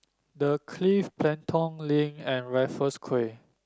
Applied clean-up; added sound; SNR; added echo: none; none; none; none.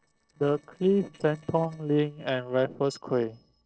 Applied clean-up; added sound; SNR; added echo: neural separator model SepFormer DNS4.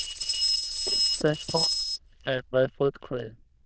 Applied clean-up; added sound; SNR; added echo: neural diffusion model UNIVERSE++.